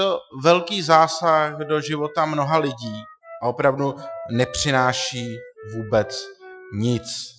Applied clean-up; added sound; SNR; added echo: classical method Wiener filter.